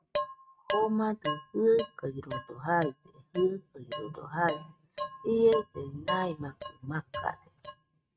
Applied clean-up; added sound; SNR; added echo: neural mask model RNNoise.